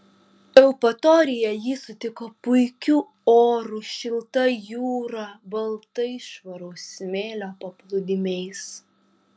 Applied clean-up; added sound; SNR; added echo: none; none; none; none.